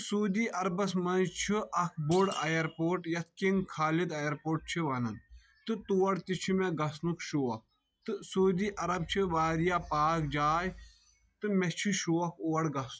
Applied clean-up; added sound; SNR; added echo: classical method log-MMSE.